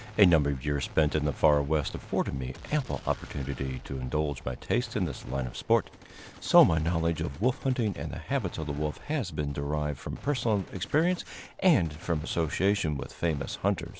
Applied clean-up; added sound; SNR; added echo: none; Gunshot, gunfire; 19 dB; none.